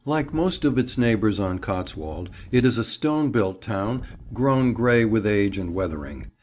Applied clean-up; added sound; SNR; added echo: none; Wind; 17 dB; none.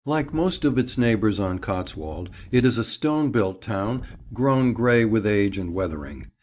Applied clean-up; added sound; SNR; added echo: neural mask model DeepFilterNet 3.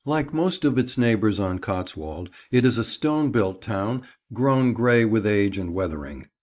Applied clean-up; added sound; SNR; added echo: neural mask model Resemble Enhance denoiser.